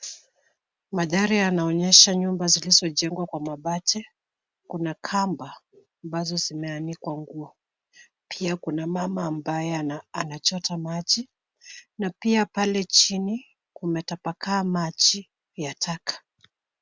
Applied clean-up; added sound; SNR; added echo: none; none; none; none.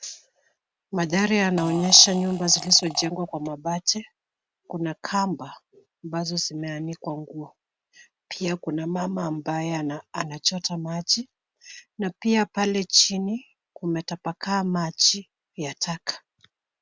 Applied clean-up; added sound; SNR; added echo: none; Fart; 13 dB; none.